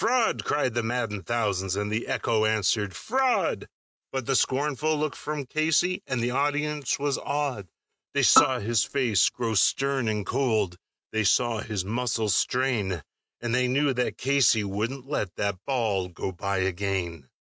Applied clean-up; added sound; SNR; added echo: neural mask model RNNoise.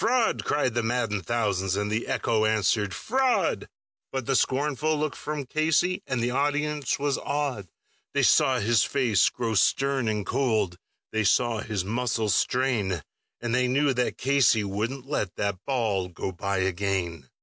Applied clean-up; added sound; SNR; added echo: none; none; none; none.